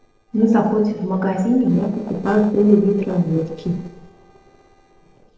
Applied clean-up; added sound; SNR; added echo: neural separator model SepFormer DNS4.